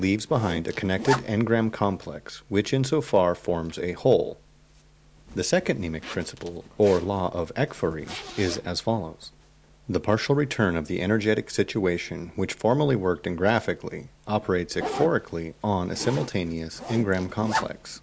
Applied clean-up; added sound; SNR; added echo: none; Zipper (clothing); 13 dB; none.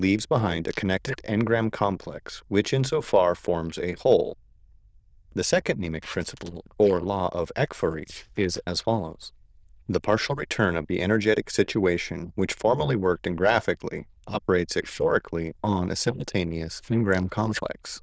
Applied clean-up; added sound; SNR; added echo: neural diffusion model UNIVERSE++.